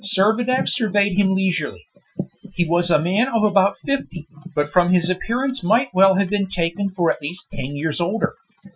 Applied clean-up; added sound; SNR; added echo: classical method Wiener filter.